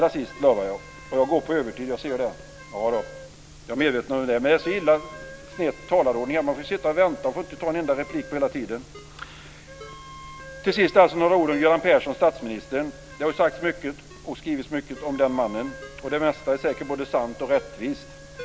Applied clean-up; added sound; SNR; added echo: none; Wind instrument, woodwind instrument + Ringtone; 19 dB; none.